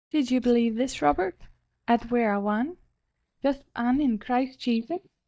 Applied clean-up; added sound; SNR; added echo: neural mask model DeepFilterNet 3.